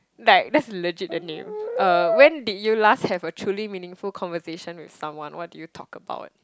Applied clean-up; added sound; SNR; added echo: none; Brass instrument; 4 dB; none.